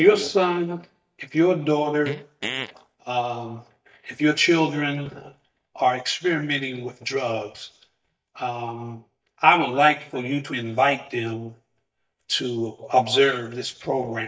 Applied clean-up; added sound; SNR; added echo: neural mask model DeepFilterNet 3.